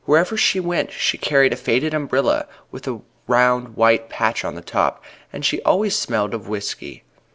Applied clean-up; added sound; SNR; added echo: none; none; none; none.